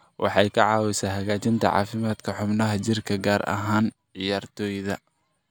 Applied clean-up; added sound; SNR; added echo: none; none; none; none.